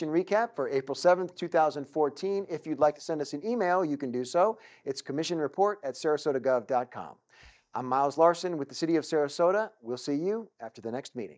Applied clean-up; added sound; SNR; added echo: neural mask model DeepFilterNet 3.